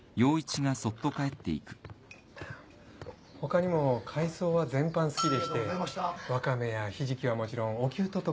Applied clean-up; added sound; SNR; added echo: none; Bell; 8 dB; none.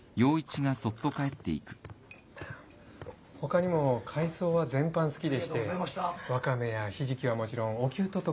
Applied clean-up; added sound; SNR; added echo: none; none; none; none.